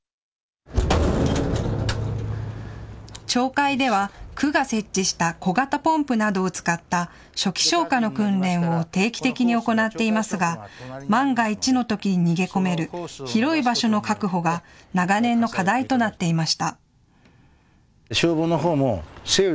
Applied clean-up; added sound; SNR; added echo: none; none; none; none.